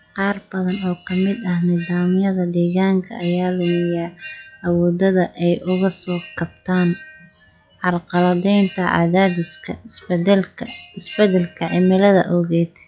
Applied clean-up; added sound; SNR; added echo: classical method log-MMSE.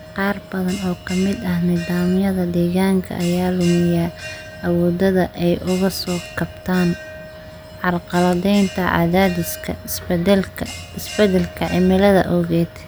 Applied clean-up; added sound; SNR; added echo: none; Bell; 17 dB; none.